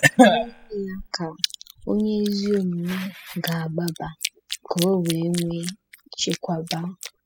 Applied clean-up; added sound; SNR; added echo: classical method spectral subtraction.